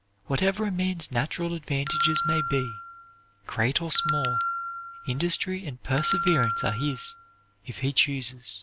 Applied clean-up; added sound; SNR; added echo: none; Bell; 2 dB; none.